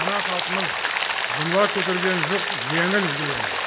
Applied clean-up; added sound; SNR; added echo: none; Rain; -1 dB; none.